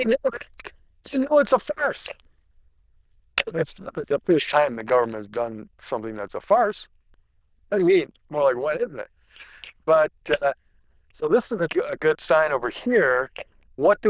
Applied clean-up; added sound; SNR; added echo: neural diffusion model UNIVERSE++.